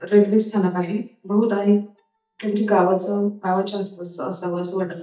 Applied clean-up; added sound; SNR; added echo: neural mask model DeepFilterNet 3.